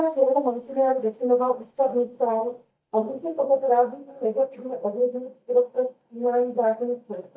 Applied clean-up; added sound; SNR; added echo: neural mask model DeepFilterNet 3.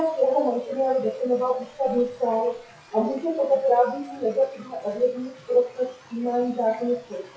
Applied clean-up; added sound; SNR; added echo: classical method WPE with log-MMSE.